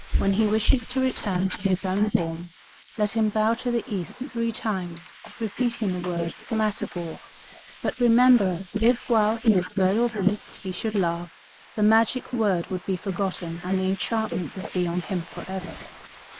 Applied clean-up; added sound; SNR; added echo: neural mask model Resemble Enhance denoiser.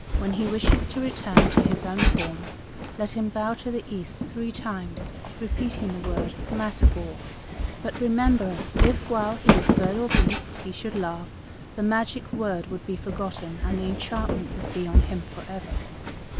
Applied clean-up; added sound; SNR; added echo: none; Walk, footsteps; -3 dB; none.